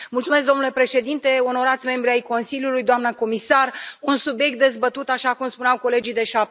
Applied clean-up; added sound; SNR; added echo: none; none; none; none.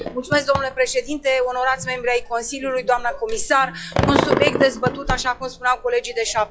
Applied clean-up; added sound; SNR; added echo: classical method log-MMSE.